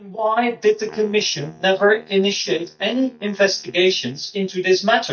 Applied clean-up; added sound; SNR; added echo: neural mask model DeepFilterNet 3.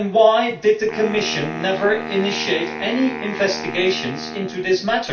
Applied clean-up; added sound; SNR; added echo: none; Wind instrument, woodwind instrument; 11 dB; reverberation time 0.3 s.